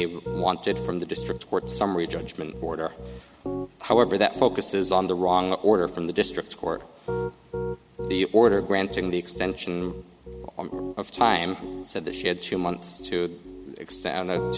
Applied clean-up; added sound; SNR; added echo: none; Piano; 10 dB; none.